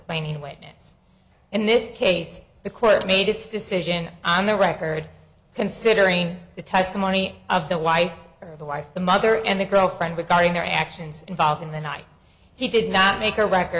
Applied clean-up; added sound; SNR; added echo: none; none; none; none.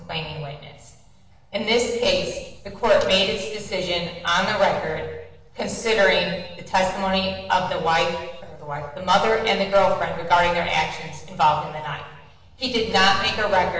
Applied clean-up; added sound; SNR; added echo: none; none; none; reverberation time 1.0 s.